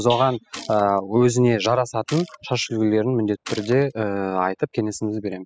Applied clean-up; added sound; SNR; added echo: classical method spectral subtraction.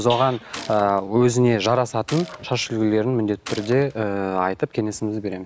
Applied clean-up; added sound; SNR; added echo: none; Gunshot, gunfire; 19 dB; none.